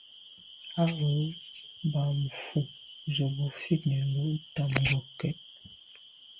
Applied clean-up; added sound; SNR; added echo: none; none; none; none.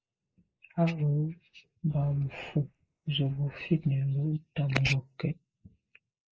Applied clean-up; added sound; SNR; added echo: neural mask model Resemble Enhance denoiser.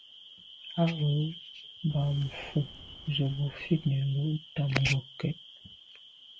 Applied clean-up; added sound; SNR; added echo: none; Subway, metro, underground; 20 dB; none.